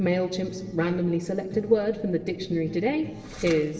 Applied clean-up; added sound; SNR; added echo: none; none; none; reverberation time 2.9 s.